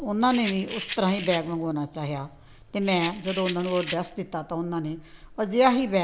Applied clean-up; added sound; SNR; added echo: none; Rattle; 11 dB; none.